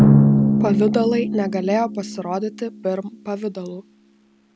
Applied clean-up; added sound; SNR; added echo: none; Drum; -4 dB; none.